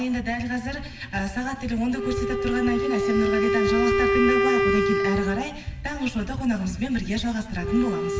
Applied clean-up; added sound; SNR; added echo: none; Wind instrument, woodwind instrument; 0 dB; reverberation time 1.0 s.